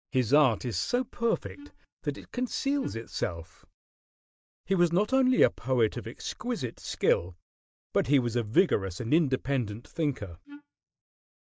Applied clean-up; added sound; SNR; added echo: neural mask model DeepFilterNet 3.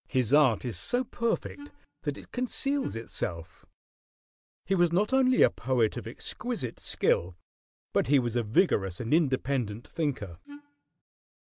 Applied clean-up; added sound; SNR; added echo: none; Wind instrument, woodwind instrument; 17 dB; none.